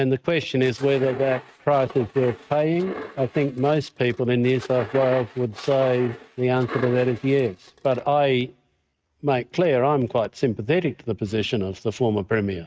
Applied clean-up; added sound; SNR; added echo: neural mask model RNNoise.